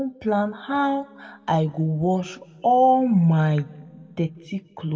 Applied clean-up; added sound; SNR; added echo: none; none; none; reverberation time 1.6 s.